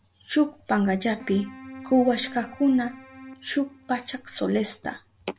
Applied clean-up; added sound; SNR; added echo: none; Keyboard (musical); 18 dB; none.